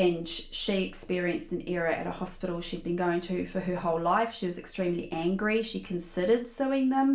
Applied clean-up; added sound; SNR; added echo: none; none; none; reverberation time 0.3 s.